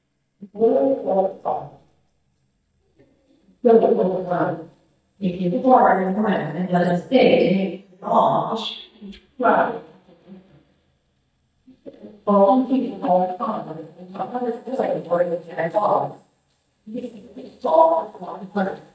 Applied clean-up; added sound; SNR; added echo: neural mask model DeepFilterNet 3.